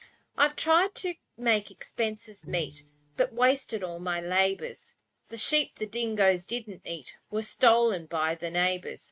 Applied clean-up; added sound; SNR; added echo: neural mask model RNNoise.